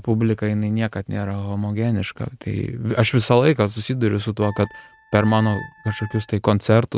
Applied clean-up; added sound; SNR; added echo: neural mask model RNNoise.